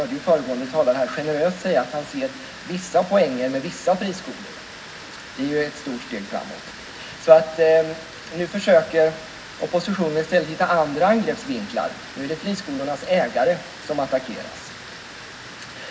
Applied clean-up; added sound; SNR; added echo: none; Water; 16 dB; reverberation time 0.4 s.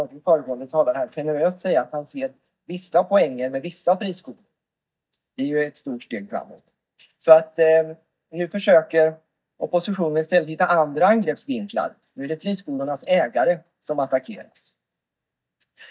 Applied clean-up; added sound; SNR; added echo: neural mask model DeepFilterNet 3.